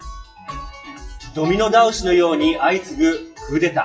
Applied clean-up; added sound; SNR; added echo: classical method WPE with log-MMSE.